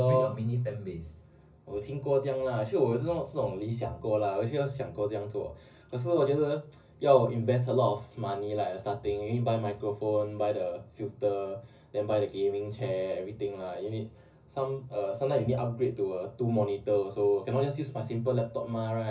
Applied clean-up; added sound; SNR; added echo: none; none; none; reverberation time 0.4 s.